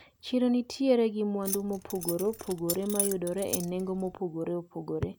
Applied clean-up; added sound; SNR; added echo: none; Keys jangling; 7 dB; none.